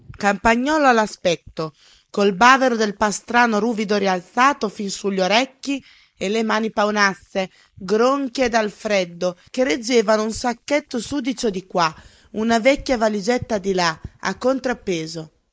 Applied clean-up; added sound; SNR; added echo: neural mask model Resemble Enhance denoiser.